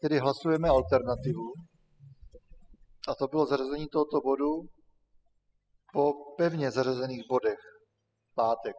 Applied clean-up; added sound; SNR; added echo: classical method spectral subtraction.